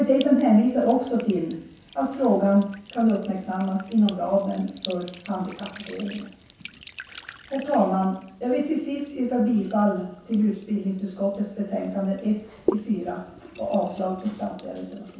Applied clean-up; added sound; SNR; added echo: none; Trickle, dribble / Sink (filling or washing); 15 dB; reverberation time 0.7 s.